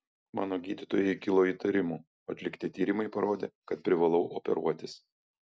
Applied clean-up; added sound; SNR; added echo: none; none; none; none.